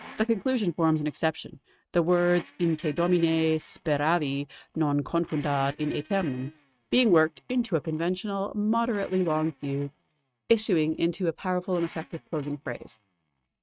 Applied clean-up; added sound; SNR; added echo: neural mask model RNNoise.